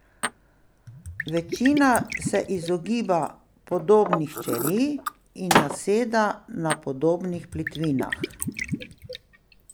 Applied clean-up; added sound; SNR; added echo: none; Liquid; 6 dB; none.